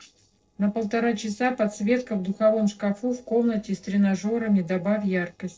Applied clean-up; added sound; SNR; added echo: neural separator model SepFormer DNS4.